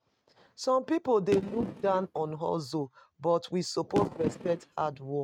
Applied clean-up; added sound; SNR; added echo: neural mask model RNNoise.